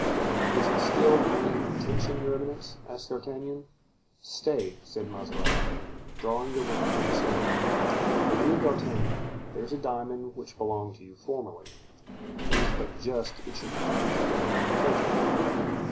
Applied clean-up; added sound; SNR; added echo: none; Sliding door; -4 dB; reverberation time 0.4 s.